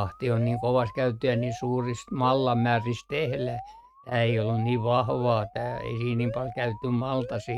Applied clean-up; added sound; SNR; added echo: neural mask model RNNoise.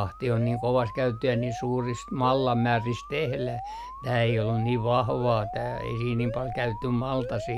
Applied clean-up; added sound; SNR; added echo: none; Alarm; 10 dB; none.